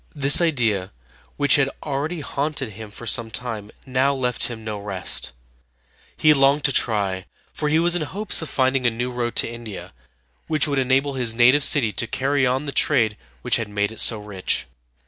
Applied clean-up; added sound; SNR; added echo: none; none; none; none.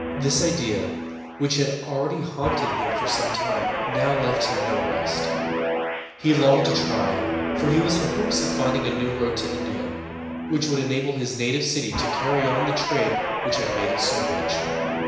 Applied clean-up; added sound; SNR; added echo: none; Guitar; 1 dB; reverberation time 1.0 s.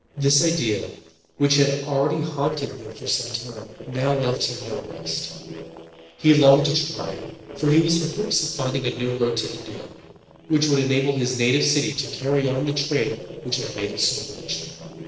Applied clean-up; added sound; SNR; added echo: neural separator model SepFormer DNS4.